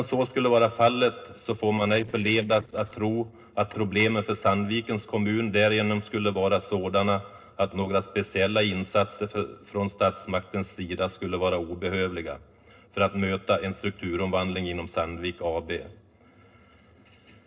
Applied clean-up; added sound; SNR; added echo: neural separator model SepFormer DNS4.